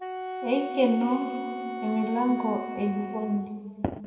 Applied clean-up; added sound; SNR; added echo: none; Wind instrument, woodwind instrument; 8 dB; reverberation time 2.0 s.